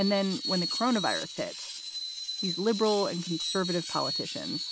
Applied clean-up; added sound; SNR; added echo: none; Screech; 5 dB; none.